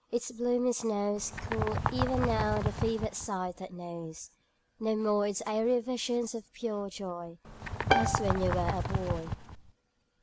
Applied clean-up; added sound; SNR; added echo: none; Bird + Bowed string instrument; -1 dB; none.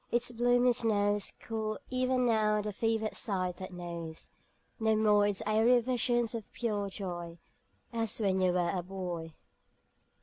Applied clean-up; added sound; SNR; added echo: none; none; none; none.